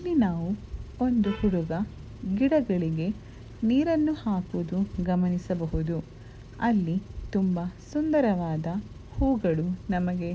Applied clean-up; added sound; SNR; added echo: none; Engine; 20 dB; none.